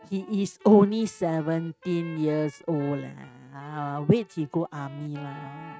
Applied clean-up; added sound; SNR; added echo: neural mask model RNNoise.